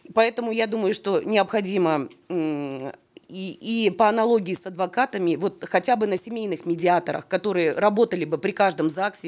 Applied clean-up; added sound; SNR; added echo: none; none; none; none.